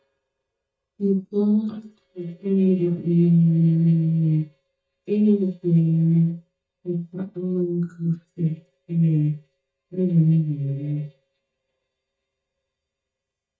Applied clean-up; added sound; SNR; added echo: neural mask model DeepFilterNet 3.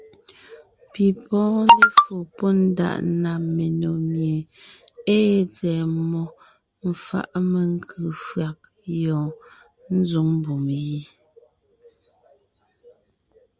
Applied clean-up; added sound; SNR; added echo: none; none; none; none.